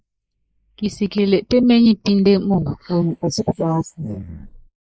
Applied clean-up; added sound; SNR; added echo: neural mask model Resemble Enhance denoiser.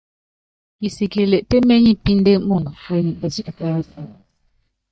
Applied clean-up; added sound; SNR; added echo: neural mask model DeepFilterNet 3.